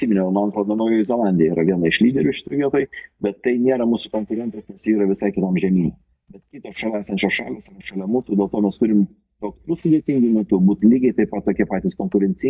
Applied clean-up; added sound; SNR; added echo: neural mask model DeepFilterNet 3.